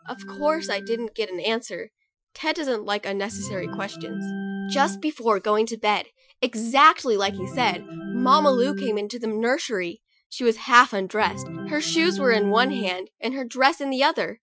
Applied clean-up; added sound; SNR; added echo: classical method Wiener filter.